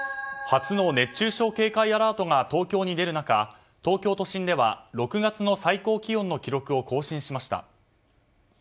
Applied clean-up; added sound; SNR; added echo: none; none; none; none.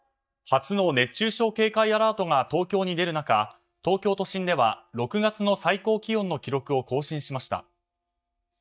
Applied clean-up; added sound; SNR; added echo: neural mask model DeepFilterNet 3.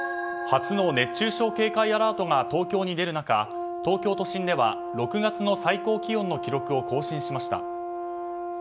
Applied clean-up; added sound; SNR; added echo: none; Brass instrument; 7 dB; none.